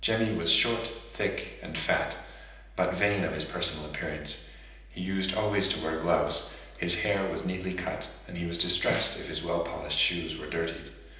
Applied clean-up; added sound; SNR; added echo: none; Snare drum; 12 dB; reverberation time 0.9 s.